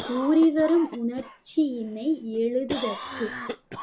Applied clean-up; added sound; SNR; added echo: none; Cough; 12 dB; none.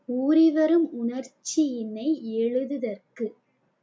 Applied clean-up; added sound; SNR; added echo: none; none; none; none.